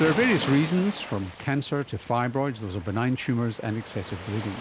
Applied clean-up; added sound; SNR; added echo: none; Waves, surf; 12 dB; none.